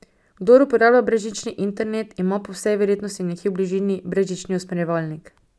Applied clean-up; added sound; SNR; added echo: none; none; none; none.